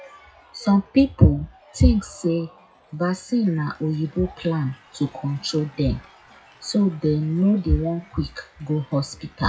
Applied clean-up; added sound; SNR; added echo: classical method WPE with log-MMSE.